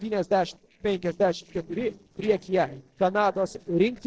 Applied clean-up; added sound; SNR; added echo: neural separator model SepFormer DNS4.